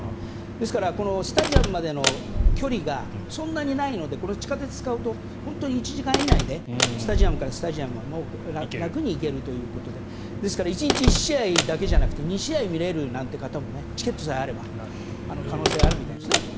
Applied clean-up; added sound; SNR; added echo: none; Slam; -2 dB; none.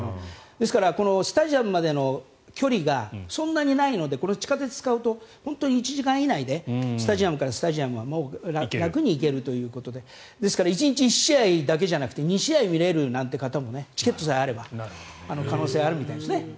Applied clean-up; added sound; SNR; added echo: none; none; none; none.